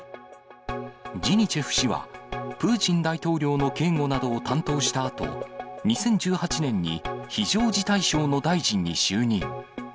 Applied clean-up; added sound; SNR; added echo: none; none; none; none.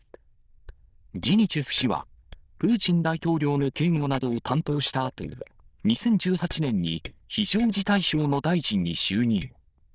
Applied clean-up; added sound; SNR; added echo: neural diffusion model UNIVERSE++.